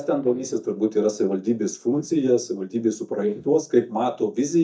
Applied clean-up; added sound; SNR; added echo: neural mask model DeepFilterNet 3.